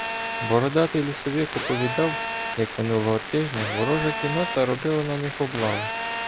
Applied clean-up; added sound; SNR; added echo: none; Telephone; 5 dB; none.